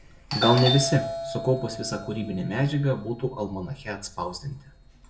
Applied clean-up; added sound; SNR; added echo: none; Doorbell; 7 dB; reverberation time 0.3 s.